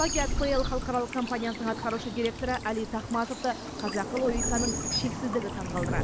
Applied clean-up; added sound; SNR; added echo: none; Stream / Bird vocalization, bird call, bird song; 2 dB; none.